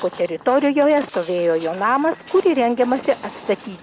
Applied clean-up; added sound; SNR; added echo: none; Walk, footsteps; 20 dB; none.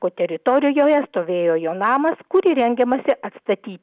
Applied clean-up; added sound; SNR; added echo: none; none; none; none.